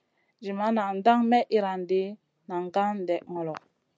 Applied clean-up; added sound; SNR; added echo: none; none; none; none.